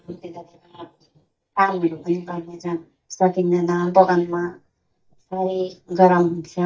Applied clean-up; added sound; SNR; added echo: neural mask model DeepFilterNet 3.